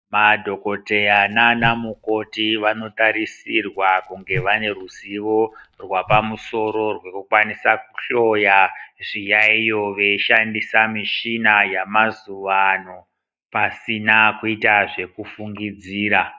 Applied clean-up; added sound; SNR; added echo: neural mask model DeepFilterNet 3.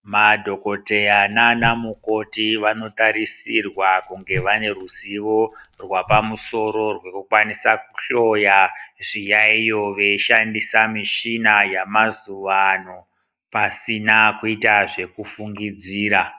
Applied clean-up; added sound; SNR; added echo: none; Whoosh, swoosh, swish; 15 dB; none.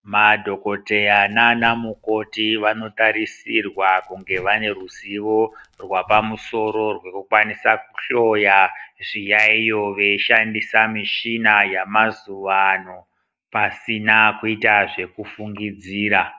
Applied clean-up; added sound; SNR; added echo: neural separator model SepFormer DNS4.